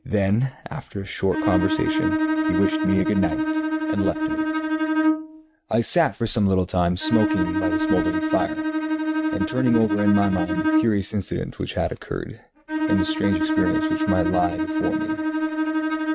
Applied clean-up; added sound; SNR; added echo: neural mask model RNNoise.